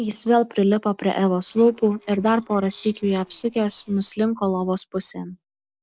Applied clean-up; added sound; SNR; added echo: neural separator model SepFormer DNS4.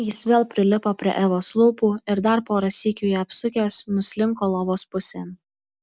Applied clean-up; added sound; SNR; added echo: none; none; none; none.